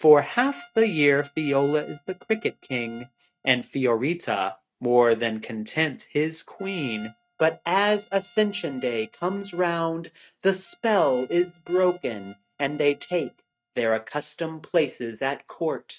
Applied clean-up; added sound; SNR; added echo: neural mask model RNNoise.